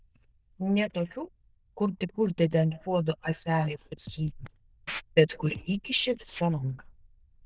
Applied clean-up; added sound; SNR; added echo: neural diffusion model UNIVERSE++.